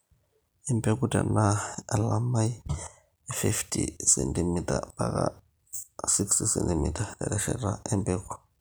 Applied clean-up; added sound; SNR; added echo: none; none; none; none.